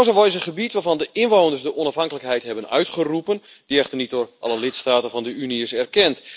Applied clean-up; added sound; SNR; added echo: none; none; none; none.